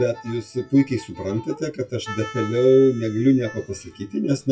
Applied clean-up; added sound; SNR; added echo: classical method WPE with log-MMSE.